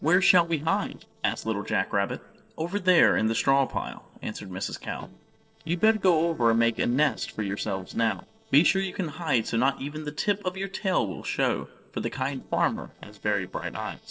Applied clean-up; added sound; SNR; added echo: neural separator model SepFormer DNS4.